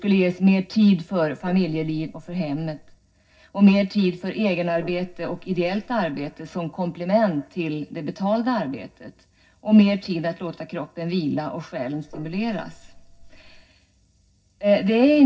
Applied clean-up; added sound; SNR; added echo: neural separator model SepFormer DNS4.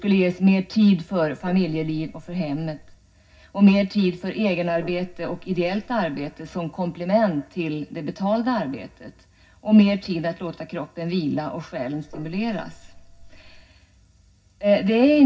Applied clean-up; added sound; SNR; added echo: none; Gong; 19 dB; reverberation time 0.4 s.